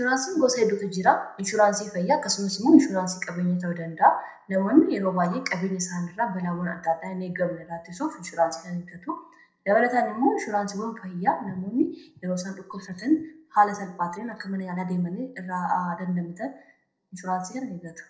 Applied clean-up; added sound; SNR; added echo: neural separator model SepFormer DNS4.